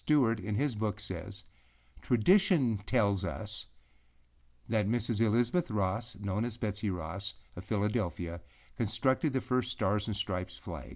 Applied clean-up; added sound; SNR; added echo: none; none; none; none.